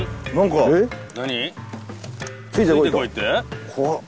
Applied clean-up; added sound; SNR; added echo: none; none; none; none.